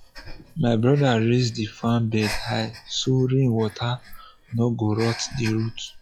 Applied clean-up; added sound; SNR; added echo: classical method log-MMSE.